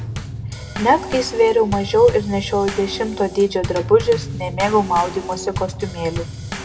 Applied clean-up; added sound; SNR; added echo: none; Bass drum / Snare drum / Drum kit; 9 dB; reverberation time 0.9 s.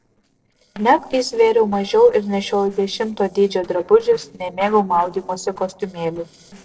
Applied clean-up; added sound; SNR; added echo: neural separator model SepFormer DNS4.